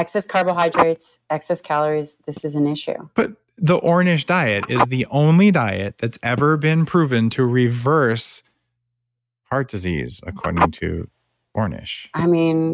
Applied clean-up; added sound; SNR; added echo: neural mask model RNNoise.